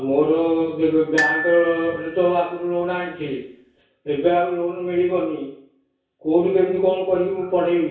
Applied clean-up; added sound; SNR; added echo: none; Glockenspiel; 8 dB; reverberation time 0.6 s.